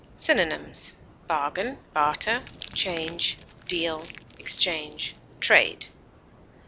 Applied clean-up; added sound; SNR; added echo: none; Crumpling, crinkling; 19 dB; none.